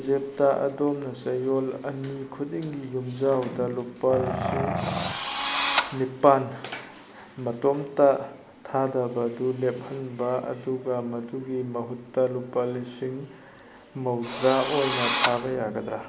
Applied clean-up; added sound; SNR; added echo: none; Drill + Growling; 1 dB; none.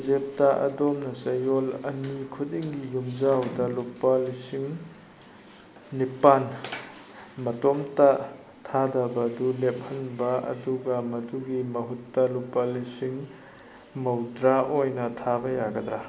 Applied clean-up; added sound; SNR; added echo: none; none; none; none.